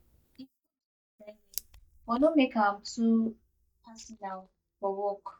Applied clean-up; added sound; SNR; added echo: neural mask model DeepFilterNet 3.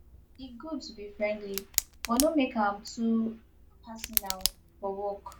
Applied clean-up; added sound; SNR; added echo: none; Tick; 5 dB; none.